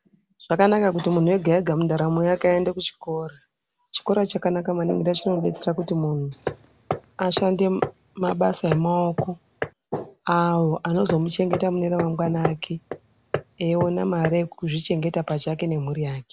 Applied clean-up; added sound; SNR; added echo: none; Hammer; 8 dB; none.